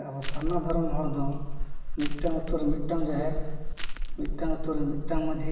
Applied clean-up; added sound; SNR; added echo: none; Crushing; -4 dB; reverberation time 1.2 s.